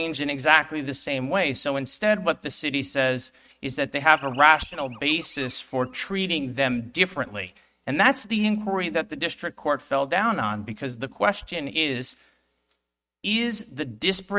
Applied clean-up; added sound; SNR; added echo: neural mask model RNNoise.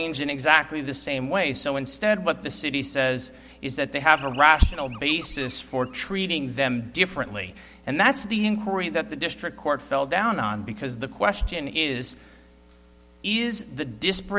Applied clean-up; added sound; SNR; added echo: none; Animal; 19 dB; none.